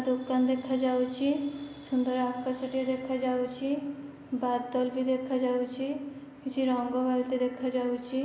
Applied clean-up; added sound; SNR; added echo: none; none; none; none.